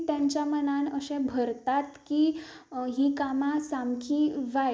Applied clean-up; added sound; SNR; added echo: none; none; none; none.